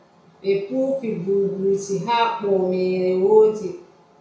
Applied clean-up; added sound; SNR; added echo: none; none; none; reverberation time 0.6 s.